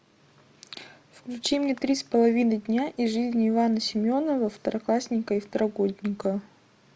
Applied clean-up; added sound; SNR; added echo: none; none; none; none.